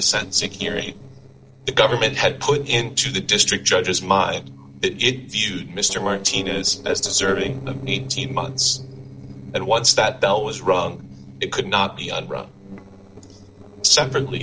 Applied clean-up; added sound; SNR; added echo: neural separator model SepFormer DNS4.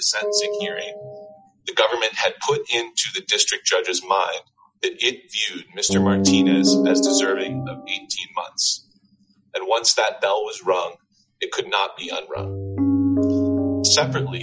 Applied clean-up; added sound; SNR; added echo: classical method Wiener filter.